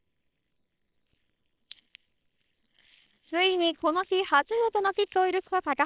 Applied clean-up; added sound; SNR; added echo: neural separator model SepFormer WHAM!.